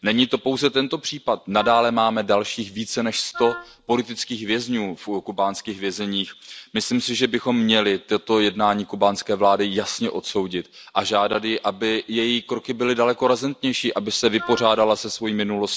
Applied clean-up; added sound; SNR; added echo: none; Wind instrument, woodwind instrument; 14 dB; none.